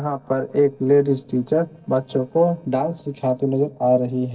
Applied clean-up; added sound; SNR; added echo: neural separator model SepFormer DNS4.